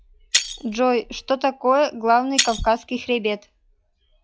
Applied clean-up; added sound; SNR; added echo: classical method log-MMSE.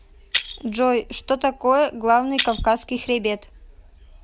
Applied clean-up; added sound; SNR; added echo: none; Shatter; 7 dB; none.